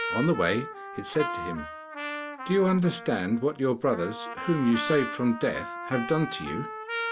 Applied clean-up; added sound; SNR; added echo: none; Trumpet; 8 dB; none.